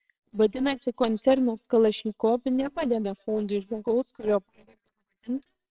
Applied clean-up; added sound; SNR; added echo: neural separator model SepFormer WHAMR!.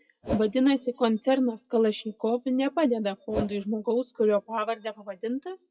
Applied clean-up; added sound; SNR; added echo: classical method WPE with log-MMSE.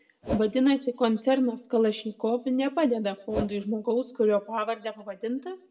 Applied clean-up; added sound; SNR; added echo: none; Whoosh, swoosh, swish; 7 dB; reverberation time 0.4 s.